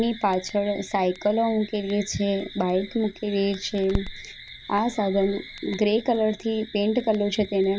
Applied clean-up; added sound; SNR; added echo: none; Crackle; 17 dB; none.